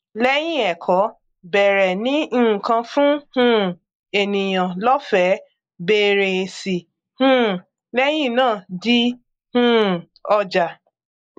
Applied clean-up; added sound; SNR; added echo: neural mask model Resemble Enhance denoiser.